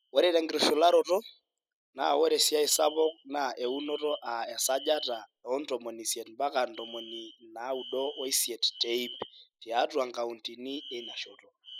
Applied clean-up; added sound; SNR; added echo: classical method spectral subtraction.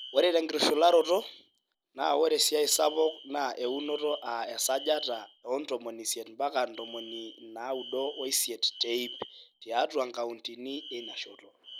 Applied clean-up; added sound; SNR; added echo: none; Alarm; 17 dB; none.